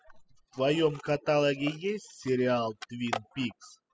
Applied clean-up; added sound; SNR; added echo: classical method spectral subtraction.